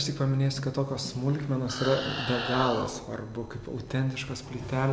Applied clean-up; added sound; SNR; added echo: none; Animal; 6 dB; reverberation time 2.4 s.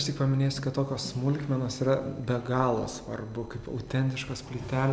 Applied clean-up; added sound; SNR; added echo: none; none; none; none.